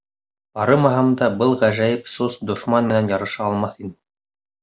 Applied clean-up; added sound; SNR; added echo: none; none; none; none.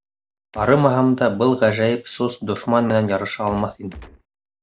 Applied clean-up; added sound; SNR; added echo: none; Gunshot, gunfire; 19 dB; none.